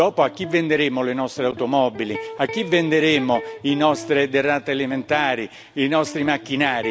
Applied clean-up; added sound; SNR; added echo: none; Electric guitar; 16 dB; none.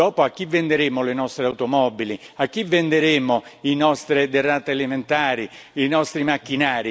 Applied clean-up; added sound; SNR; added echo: none; none; none; none.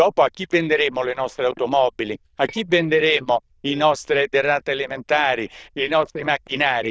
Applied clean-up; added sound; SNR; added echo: neural diffusion model UNIVERSE++.